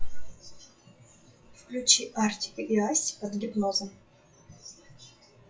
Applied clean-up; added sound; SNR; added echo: classical method WPE with log-MMSE.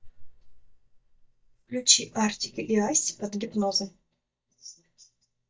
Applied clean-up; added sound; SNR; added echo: neural mask model DeepFilterNet 3.